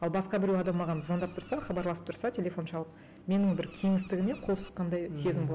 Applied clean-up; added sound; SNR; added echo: none; Bird; 19 dB; none.